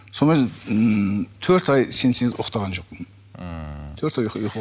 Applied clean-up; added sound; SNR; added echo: none; none; none; none.